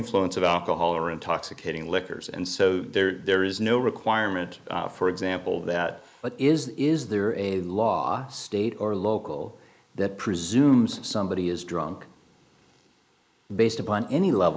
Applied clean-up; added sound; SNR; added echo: neural mask model Resemble Enhance denoiser.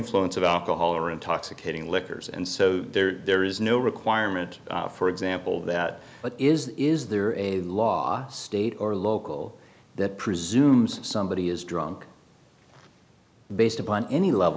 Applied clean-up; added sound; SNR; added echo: none; none; none; none.